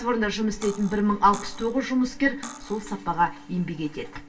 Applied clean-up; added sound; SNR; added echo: none; Cutlery, silverware; 16 dB; reverberation time 0.2 s.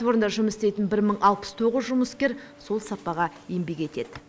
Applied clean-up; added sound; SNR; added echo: none; none; none; none.